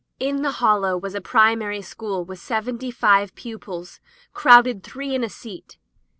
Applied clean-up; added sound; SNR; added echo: none; none; none; none.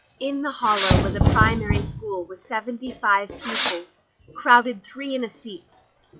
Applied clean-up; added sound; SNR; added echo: classical method log-MMSE.